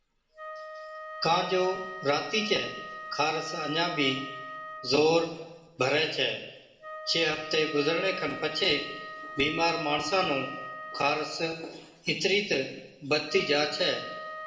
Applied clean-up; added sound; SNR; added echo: none; Wind instrument, woodwind instrument; 12 dB; reverberation time 0.9 s.